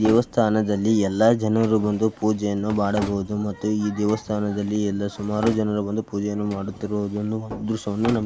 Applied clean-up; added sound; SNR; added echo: none; Drawer open or close; 16 dB; none.